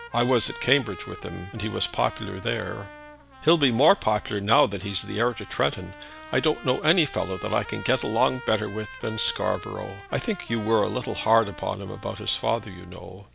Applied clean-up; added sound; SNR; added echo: none; Trumpet; 17 dB; none.